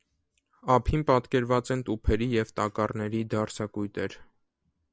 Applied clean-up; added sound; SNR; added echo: none; none; none; none.